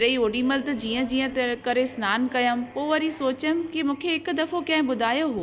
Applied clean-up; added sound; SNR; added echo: none; none; none; none.